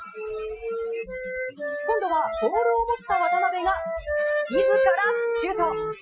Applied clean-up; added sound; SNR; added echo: classical method Wiener filter.